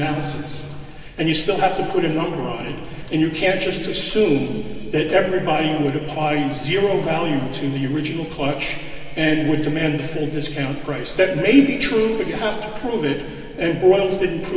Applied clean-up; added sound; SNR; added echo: none; none; none; reverberation time 2.6 s.